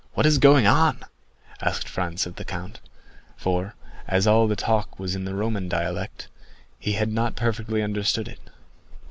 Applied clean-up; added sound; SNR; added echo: none; none; none; none.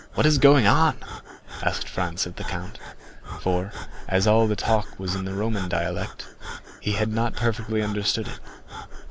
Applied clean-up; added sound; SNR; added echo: none; Breathing; 14 dB; none.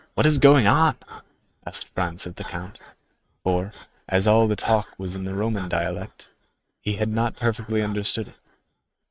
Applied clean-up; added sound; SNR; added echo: neural mask model RNNoise.